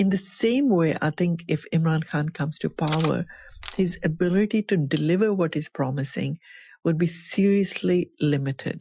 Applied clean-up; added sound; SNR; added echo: classical method Wiener filter.